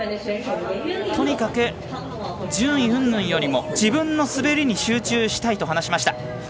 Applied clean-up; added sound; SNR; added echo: none; none; none; none.